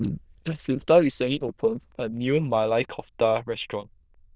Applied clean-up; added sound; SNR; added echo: neural diffusion model UNIVERSE++.